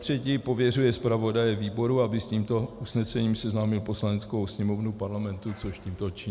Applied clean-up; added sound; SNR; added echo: none; none; none; none.